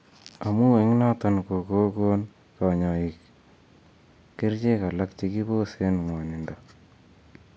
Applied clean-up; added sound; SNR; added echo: none; none; none; none.